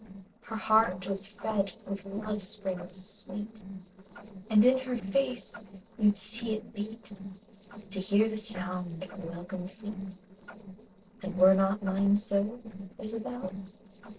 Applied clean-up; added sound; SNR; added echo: neural separator model SepFormer DNS4.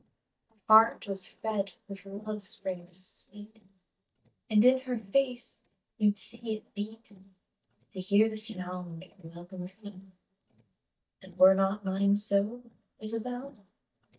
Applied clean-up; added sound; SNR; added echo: neural mask model DeepFilterNet 3.